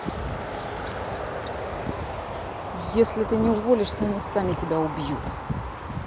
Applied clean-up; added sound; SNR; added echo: none; none; none; none.